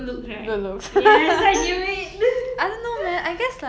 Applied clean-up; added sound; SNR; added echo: none; Tambourine; 20 dB; none.